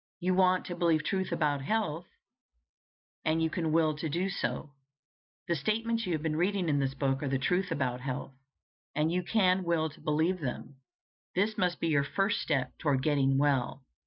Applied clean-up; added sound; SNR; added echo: none; none; none; none.